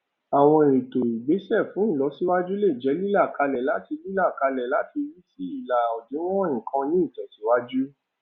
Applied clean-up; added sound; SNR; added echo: none; none; none; none.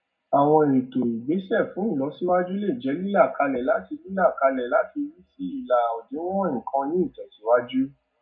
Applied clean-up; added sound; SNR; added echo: none; none; none; reverberation time 0.3 s.